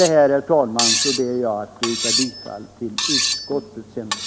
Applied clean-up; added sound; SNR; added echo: none; Cutlery, silverware; 3 dB; none.